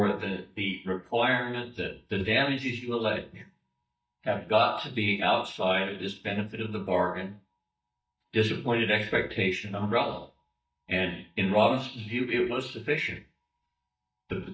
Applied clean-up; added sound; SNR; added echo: neural mask model DeepFilterNet 3.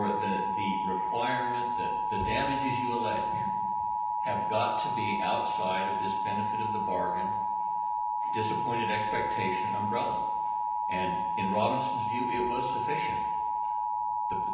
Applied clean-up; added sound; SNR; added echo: none; Alarm; -5 dB; reverberation time 0.9 s.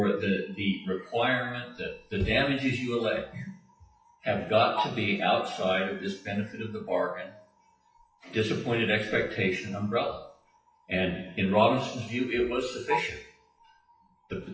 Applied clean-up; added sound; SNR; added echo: classical method WPE with log-MMSE.